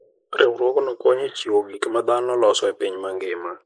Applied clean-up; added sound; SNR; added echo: neural mask model Resemble Enhance denoiser.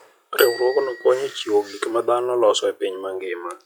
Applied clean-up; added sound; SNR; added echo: classical method log-MMSE.